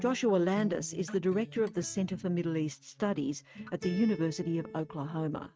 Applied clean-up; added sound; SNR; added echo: neural mask model RNNoise.